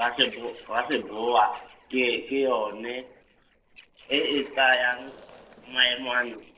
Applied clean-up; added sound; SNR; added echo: neural separator model SepFormer DNS4.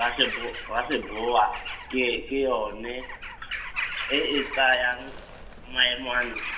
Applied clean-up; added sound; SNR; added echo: none; Bird vocalization, bird call, bird song / Crow; 9 dB; reverberation time 1.9 s.